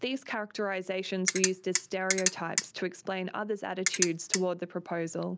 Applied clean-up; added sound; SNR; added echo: none; Ratchet, pawl; -2 dB; none.